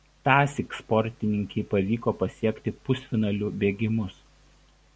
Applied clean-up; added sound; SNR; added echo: none; none; none; none.